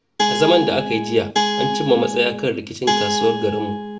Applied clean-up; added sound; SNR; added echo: none; Guitar; 1 dB; reverberation time 0.4 s.